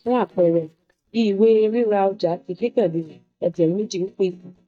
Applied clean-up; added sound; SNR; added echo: neural mask model DeepFilterNet 3.